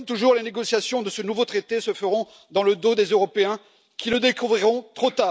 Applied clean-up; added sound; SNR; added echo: none; none; none; none.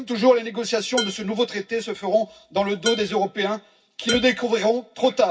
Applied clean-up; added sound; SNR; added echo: none; Dishes, pots, and pans; 11 dB; reverberation time 0.4 s.